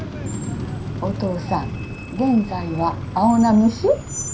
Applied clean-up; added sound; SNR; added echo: none; Screech; 8 dB; reverberation time 0.3 s.